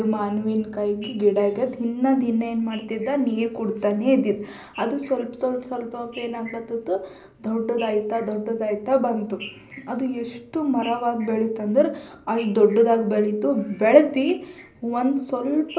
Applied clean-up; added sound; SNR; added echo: none; none; none; reverberation time 0.5 s.